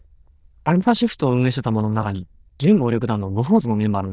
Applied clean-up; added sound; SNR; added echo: neural diffusion model UNIVERSE++.